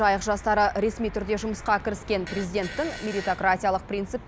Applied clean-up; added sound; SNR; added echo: none; Fart; 16 dB; none.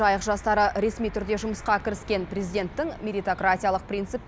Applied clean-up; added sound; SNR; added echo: none; none; none; none.